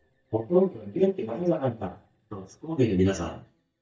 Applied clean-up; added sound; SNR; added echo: neural mask model DeepFilterNet 3.